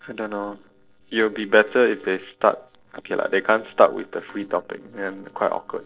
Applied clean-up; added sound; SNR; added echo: neural separator model SepFormer DNS4.